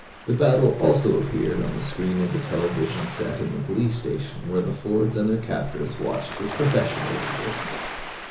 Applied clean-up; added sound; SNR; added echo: none; Waves, surf; 11 dB; reverberation time 0.7 s.